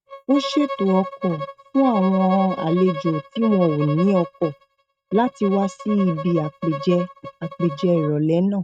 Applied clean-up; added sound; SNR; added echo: neural mask model RNNoise.